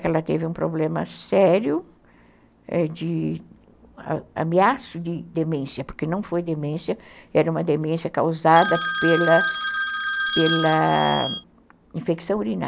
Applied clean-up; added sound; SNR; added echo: none; Telephone; -2 dB; none.